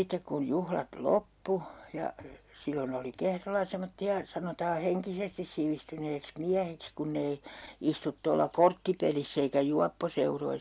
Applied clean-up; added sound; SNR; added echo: none; none; none; none.